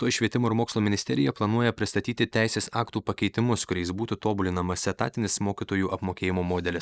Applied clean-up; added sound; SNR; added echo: neural mask model Resemble Enhance denoiser.